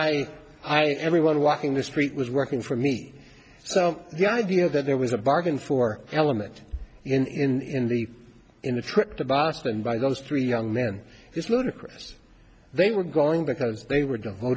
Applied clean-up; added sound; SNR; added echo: none; none; none; none.